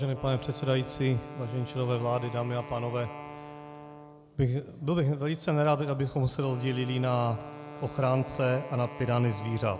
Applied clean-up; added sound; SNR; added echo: none; Wind instrument, woodwind instrument; 15 dB; none.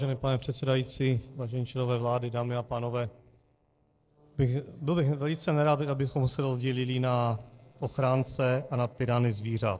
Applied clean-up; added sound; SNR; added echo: neural separator model SepFormer DNS4.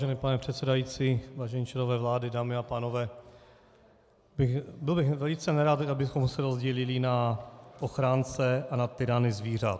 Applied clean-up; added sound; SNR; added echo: none; none; none; none.